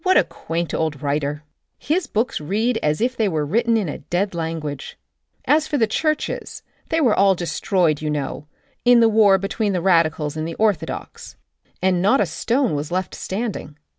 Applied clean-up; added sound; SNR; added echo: none; none; none; none.